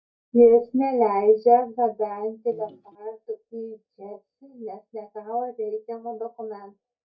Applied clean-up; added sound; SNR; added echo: neural mask model DeepFilterNet 3.